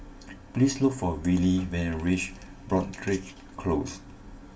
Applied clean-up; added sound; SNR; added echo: none; none; none; reverberation time 0.2 s.